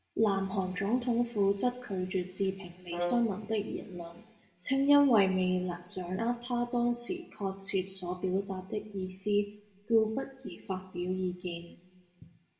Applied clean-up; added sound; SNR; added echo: none; Brass instrument; 8 dB; reverberation time 1.3 s.